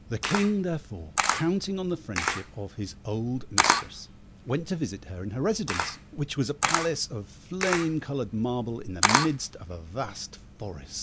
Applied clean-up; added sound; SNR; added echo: none; Camera; 1 dB; none.